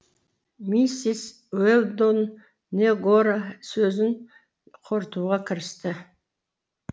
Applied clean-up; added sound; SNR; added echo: none; none; none; none.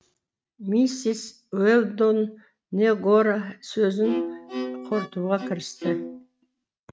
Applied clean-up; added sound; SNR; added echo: neural mask model RNNoise.